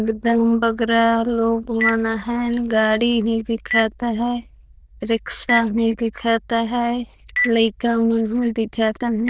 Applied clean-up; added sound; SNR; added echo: neural diffusion model UNIVERSE++.